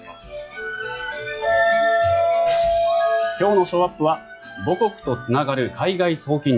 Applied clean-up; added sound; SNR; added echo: classical method log-MMSE.